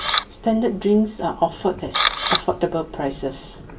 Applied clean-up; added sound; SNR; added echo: none; Camera; 4 dB; reverberation time 0.2 s.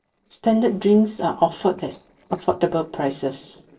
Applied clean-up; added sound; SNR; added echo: neural separator model SepFormer DNS4.